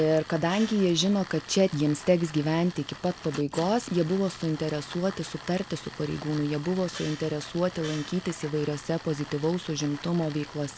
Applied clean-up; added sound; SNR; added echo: none; Gong + Tools; 16 dB; none.